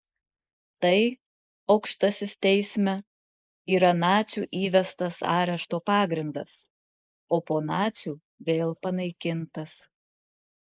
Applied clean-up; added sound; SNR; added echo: neural mask model Resemble Enhance denoiser.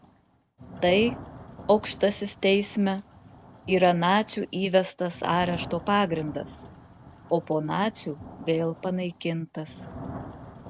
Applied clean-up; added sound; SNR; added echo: none; Thunder / Rain; 17 dB; none.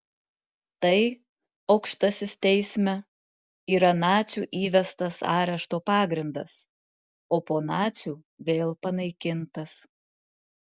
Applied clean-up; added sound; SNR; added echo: none; none; none; none.